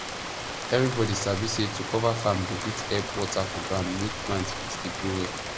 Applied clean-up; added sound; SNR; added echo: none; Rain; 4 dB; none.